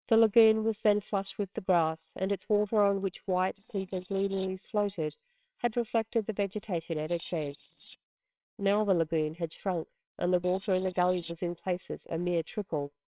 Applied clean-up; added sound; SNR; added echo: neural separator model SepFormer WHAMR!.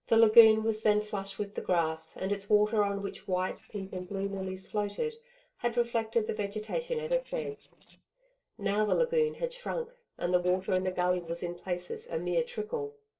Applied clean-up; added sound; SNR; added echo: neural separator model SepFormer DNS4.